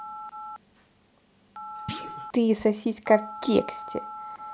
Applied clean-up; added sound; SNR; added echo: none; Telephone + Thump, thud; 12 dB; none.